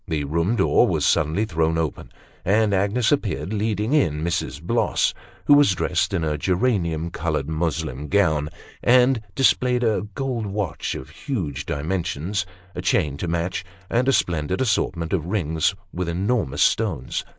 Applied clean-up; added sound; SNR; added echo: neural mask model Resemble Enhance denoiser.